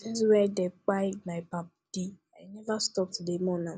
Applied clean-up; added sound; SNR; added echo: none; none; none; none.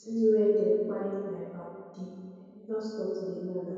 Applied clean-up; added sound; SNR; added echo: none; none; none; reverberation time 2.2 s.